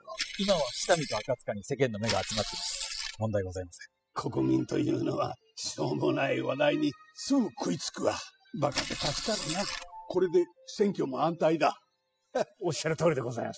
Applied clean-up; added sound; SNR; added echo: classical method spectral subtraction.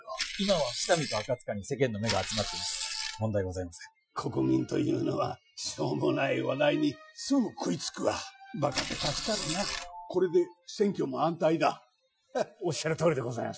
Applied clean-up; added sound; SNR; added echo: classical method Wiener filter.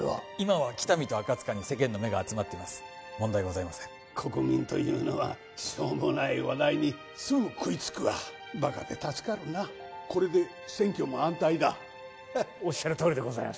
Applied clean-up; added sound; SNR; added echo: none; none; none; none.